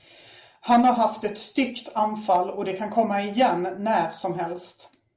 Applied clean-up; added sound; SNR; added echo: none; none; none; none.